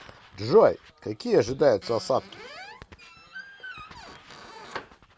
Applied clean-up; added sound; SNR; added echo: none; Squeak; 17 dB; none.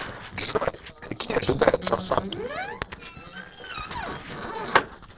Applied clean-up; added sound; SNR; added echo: neural separator model SepFormer DNS4.